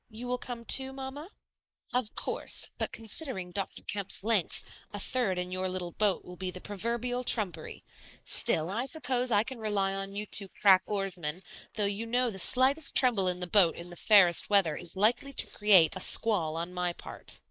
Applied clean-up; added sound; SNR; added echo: neural mask model Resemble Enhance denoiser.